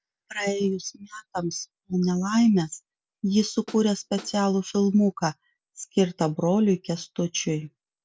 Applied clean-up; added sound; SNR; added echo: none; Snare drum; 20 dB; none.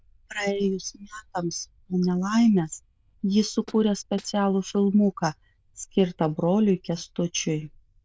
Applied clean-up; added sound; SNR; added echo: neural diffusion model UNIVERSE++.